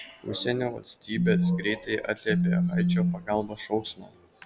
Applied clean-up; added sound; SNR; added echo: none; Telephone; -5 dB; none.